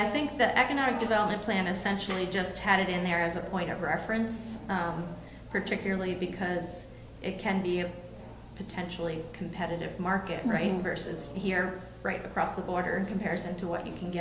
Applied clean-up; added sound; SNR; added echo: none; none; none; none.